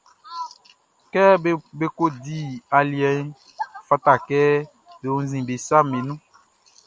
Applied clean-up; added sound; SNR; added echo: none; none; none; none.